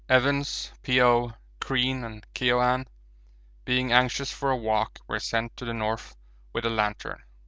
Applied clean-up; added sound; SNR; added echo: none; none; none; none.